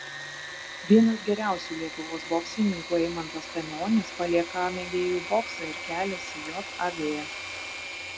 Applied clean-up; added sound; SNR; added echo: none; Engine / Mechanisms; 9 dB; none.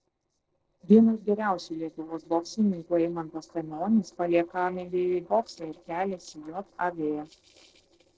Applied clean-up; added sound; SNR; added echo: neural separator model SepFormer DNS4.